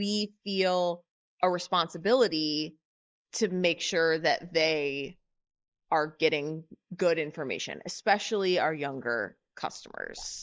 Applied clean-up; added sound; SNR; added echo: neural mask model Resemble Enhance denoiser.